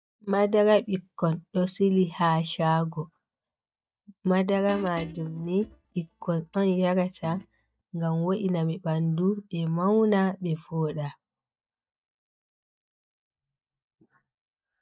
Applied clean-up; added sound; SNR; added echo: neural mask model DeepFilterNet 3.